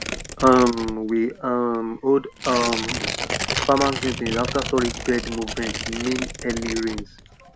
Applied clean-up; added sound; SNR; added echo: none; Tearing; 6 dB; none.